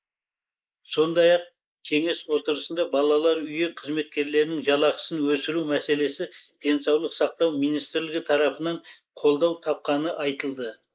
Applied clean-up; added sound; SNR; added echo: neural mask model Resemble Enhance denoiser.